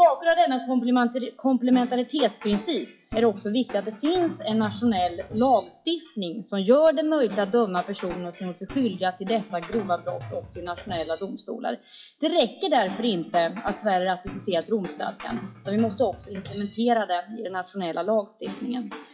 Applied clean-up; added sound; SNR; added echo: classical method WPE with log-MMSE.